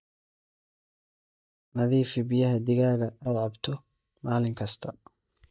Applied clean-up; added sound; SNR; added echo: neural mask model DeepFilterNet 3.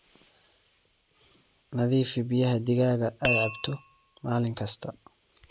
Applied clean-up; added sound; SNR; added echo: none; Tap; 5 dB; none.